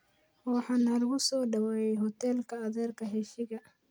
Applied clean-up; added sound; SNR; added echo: none; none; none; none.